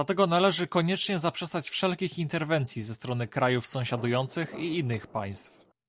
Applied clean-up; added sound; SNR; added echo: none; Fireworks; 20 dB; none.